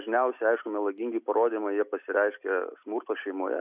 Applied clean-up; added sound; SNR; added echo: none; none; none; none.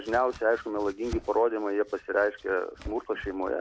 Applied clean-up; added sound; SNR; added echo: none; Domestic sounds, home sounds; 17 dB; none.